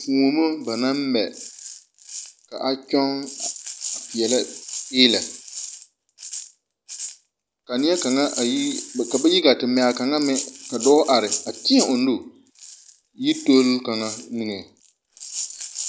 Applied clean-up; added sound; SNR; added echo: none; Rattle (instrument); 12 dB; none.